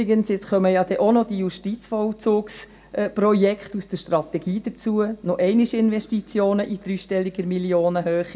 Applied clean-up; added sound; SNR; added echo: none; none; none; reverberation time 0.3 s.